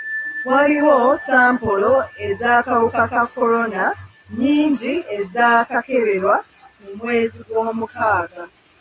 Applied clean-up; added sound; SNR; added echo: none; Bell; 19 dB; none.